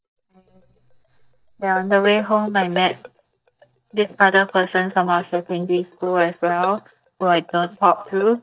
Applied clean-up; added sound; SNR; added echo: neural mask model DeepFilterNet 3.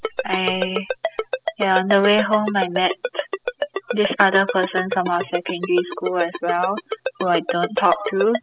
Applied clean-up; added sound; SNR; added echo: classical method spectral subtraction.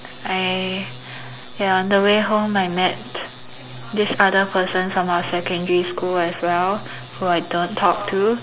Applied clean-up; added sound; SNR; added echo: none; none; none; none.